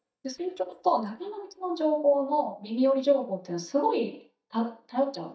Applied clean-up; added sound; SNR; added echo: neural mask model DeepFilterNet 3.